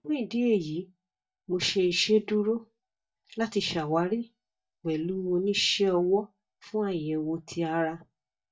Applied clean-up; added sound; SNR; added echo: neural mask model DeepFilterNet 3.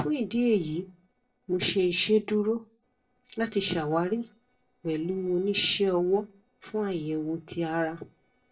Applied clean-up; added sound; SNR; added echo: neural separator model SepFormer DNS4.